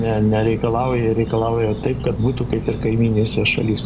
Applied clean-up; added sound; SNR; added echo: none; Insect; 9 dB; none.